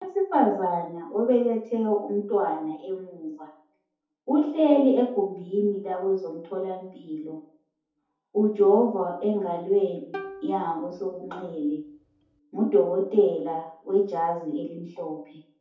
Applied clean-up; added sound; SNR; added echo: none; Plucked string instrument; 17 dB; reverberation time 0.5 s.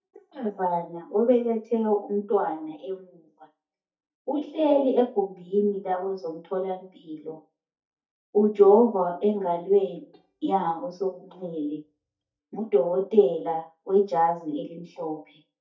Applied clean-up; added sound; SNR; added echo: neural mask model DeepFilterNet 3.